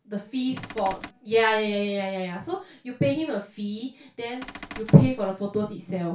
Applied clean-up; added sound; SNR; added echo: none; Cupboard open or close / Door; 13 dB; reverberation time 0.3 s.